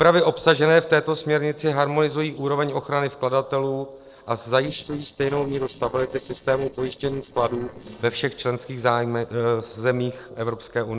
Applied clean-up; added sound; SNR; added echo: neural separator model SepFormer DNS4.